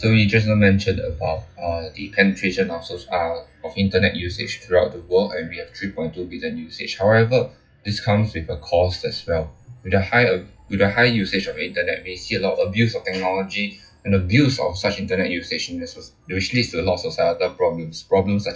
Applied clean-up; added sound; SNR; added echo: classical method WPE with log-MMSE.